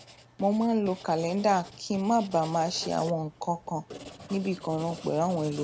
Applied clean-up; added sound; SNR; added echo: none; Writing; 17 dB; none.